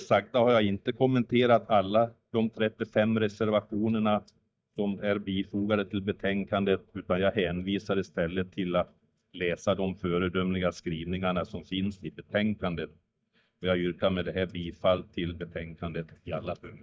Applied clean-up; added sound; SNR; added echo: neural mask model DeepFilterNet 3.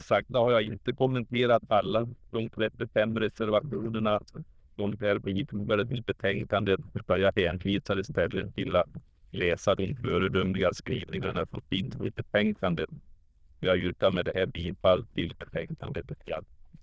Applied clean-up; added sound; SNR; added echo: neural diffusion model UNIVERSE++.